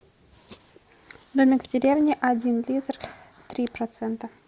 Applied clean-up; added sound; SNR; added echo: none; none; none; none.